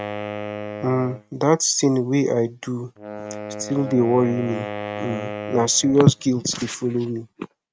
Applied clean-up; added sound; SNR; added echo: neural mask model RNNoise.